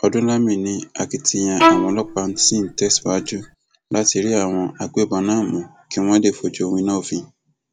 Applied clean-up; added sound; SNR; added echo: none; Bowed string instrument; 1 dB; none.